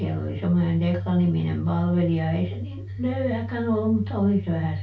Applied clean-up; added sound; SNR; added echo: none; none; none; reverberation time 0.3 s.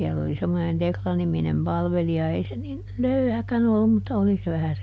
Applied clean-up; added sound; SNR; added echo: none; none; none; none.